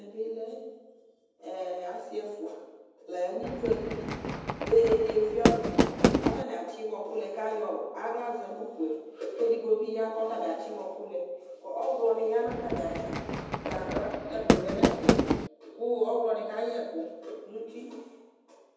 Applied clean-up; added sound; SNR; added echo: none; Fireworks; -4 dB; reverberation time 1.1 s.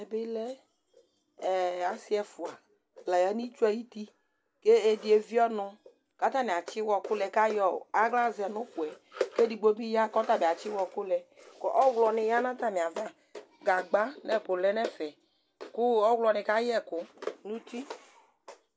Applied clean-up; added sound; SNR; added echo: none; none; none; none.